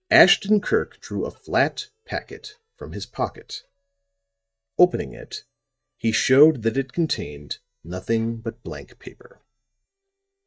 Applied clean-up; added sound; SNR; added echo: neural mask model DeepFilterNet 3.